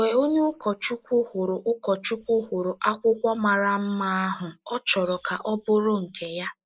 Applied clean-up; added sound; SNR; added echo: neural mask model Resemble Enhance denoiser.